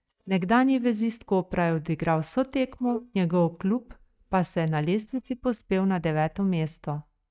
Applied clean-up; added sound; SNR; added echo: neural mask model DeepFilterNet 3.